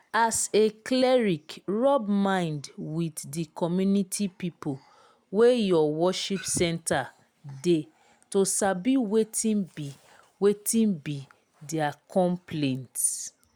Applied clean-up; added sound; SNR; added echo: none; none; none; none.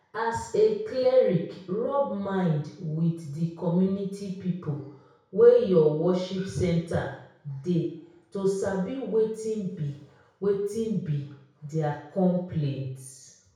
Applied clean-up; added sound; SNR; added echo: none; none; none; reverberation time 0.6 s.